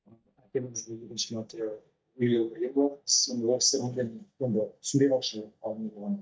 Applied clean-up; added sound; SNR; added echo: neural mask model DeepFilterNet 3.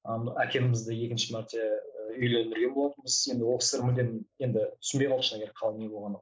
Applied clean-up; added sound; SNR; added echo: none; none; none; none.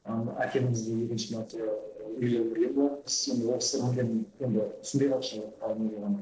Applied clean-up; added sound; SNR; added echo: neural separator model SepFormer DNS4.